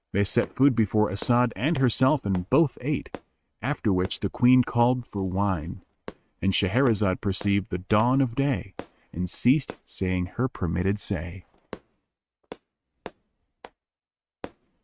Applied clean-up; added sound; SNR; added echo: neural mask model RNNoise.